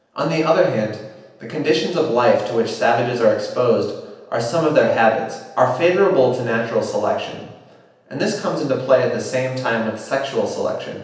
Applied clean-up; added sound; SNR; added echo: none; none; none; reverberation time 0.9 s.